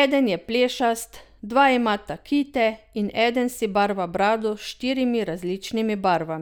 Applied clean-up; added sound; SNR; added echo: none; none; none; none.